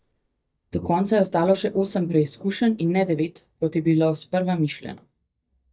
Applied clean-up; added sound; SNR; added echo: neural mask model DeepFilterNet 3.